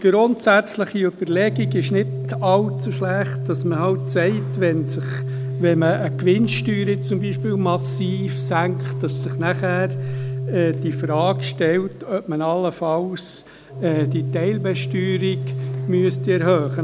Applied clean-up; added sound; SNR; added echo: none; Organ; 5 dB; none.